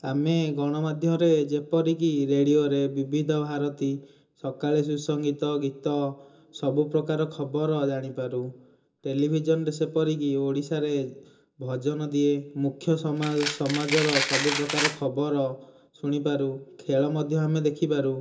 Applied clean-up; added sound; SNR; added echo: none; Domestic sounds, home sounds; 3 dB; reverberation time 0.2 s.